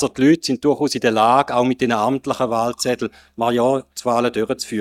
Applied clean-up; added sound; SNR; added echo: neural mask model DeepFilterNet 3.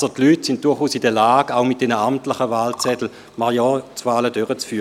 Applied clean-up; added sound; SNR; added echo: none; none; none; none.